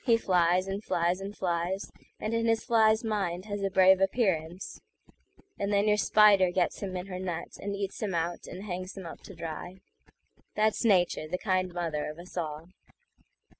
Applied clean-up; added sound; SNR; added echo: none; none; none; none.